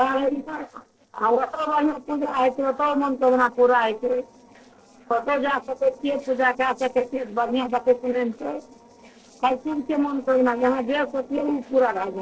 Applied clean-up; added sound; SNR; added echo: neural separator model SepFormer DNS4.